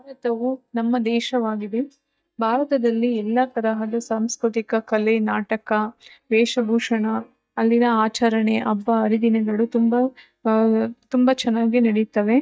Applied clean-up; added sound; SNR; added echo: neural mask model DeepFilterNet 3.